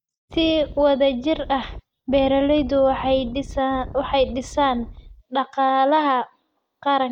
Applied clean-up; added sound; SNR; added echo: neural mask model DeepFilterNet 3.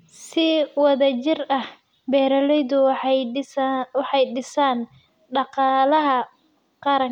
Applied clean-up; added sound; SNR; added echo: none; none; none; none.